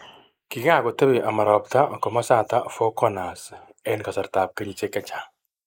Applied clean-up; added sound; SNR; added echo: neural mask model Resemble Enhance denoiser.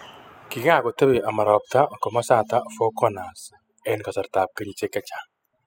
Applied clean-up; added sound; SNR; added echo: classical method spectral subtraction.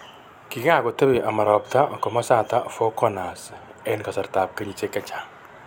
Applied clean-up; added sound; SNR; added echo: none; none; none; none.